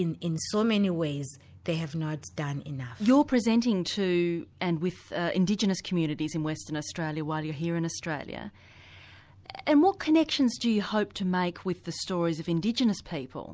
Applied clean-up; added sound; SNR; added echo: none; none; none; none.